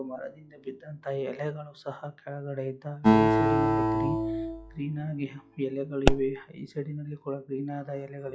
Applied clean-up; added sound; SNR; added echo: classical method log-MMSE.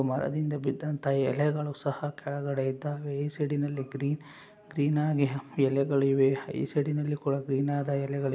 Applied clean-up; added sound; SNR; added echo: none; none; none; none.